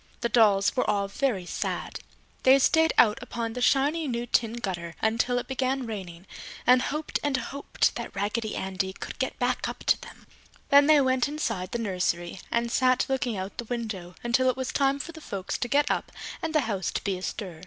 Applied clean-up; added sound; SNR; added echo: none; none; none; none.